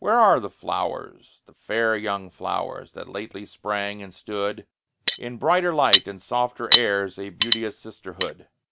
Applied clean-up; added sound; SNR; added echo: none; Cutlery, silverware; 1 dB; none.